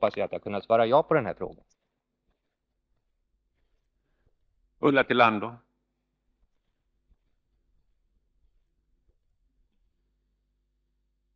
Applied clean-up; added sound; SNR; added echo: neural mask model DeepFilterNet 3.